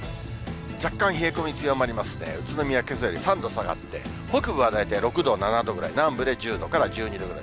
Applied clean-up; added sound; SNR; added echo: none; Squeak; 15 dB; none.